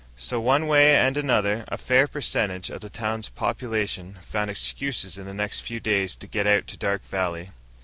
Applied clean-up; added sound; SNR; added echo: none; none; none; none.